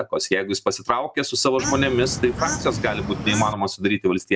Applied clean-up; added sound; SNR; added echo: none; Bird / Fowl; 6 dB; none.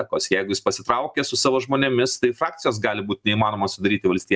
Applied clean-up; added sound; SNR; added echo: none; none; none; none.